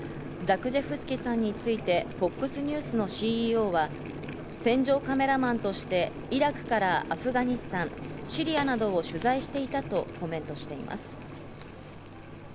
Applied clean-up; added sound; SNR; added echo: none; Boiling; 10 dB; none.